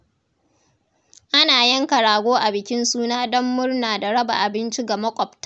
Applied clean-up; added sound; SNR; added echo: none; none; none; none.